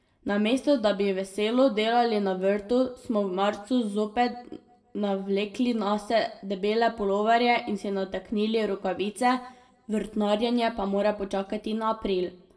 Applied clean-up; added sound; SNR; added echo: none; none; none; reverberation time 0.7 s.